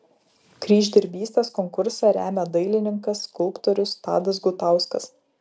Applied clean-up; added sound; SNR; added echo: none; none; none; none.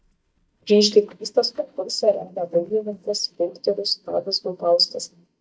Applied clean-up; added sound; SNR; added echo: neural mask model DeepFilterNet 3.